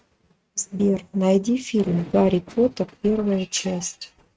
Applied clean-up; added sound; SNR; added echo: neural mask model RNNoise.